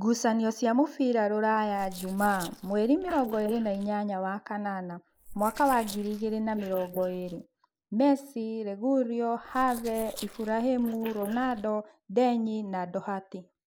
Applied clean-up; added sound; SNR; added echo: neural mask model Resemble Enhance denoiser.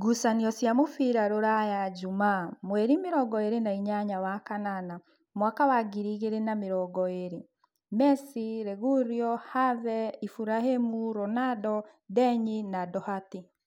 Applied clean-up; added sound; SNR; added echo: none; none; none; none.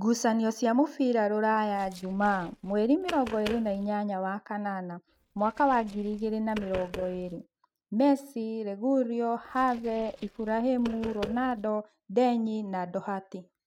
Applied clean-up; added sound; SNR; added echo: neural mask model RNNoise.